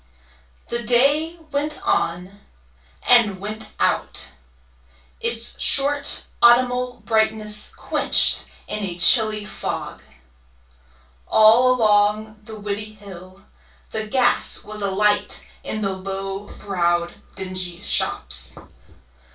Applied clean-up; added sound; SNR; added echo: none; none; none; reverberation time 0.2 s.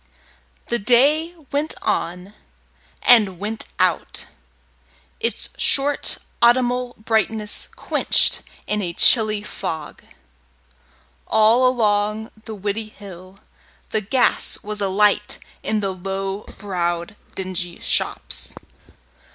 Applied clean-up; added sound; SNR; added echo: none; none; none; none.